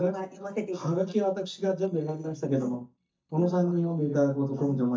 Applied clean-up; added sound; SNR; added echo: neural mask model DeepFilterNet 3.